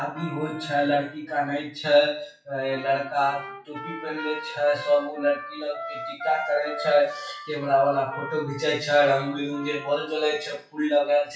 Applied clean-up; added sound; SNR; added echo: classical method WPE with log-MMSE.